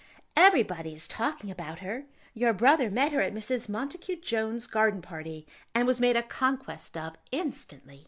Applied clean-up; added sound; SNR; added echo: none; none; none; none.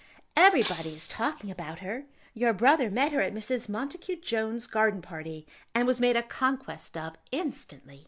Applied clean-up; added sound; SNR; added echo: none; Shatter; 8 dB; none.